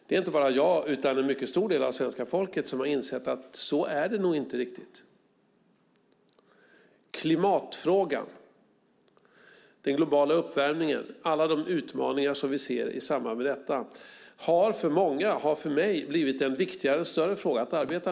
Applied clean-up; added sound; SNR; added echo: none; none; none; none.